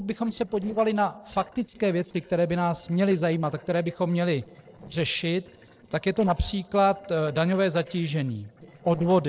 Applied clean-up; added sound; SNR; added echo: neural separator model SepFormer DNS4.